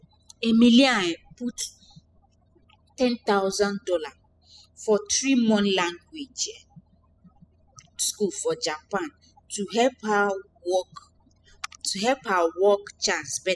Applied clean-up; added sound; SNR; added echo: classical method spectral subtraction.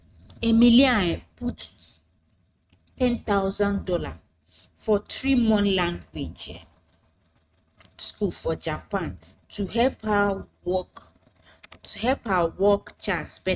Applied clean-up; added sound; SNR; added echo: neural mask model RNNoise.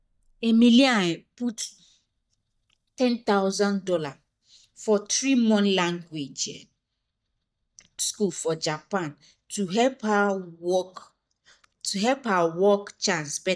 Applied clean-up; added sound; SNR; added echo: neural mask model DeepFilterNet 3.